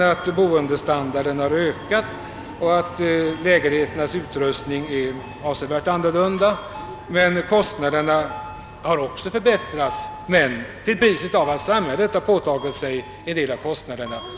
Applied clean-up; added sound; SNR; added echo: none; Subway, metro, underground; 15 dB; none.